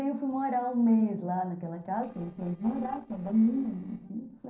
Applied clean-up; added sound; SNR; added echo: neural separator model SepFormer DNS4.